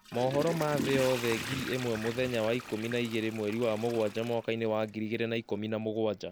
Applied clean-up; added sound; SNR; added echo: none; Toilet flush / Water; 10 dB; none.